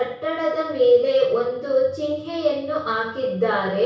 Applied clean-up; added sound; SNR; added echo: none; none; none; reverberation time 0.6 s.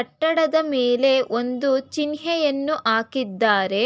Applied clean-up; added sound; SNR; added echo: none; none; none; none.